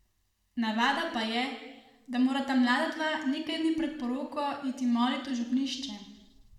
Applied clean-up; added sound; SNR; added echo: none; none; none; reverberation time 1.0 s.